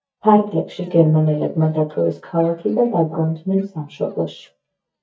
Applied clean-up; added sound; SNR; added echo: neural mask model DeepFilterNet 3.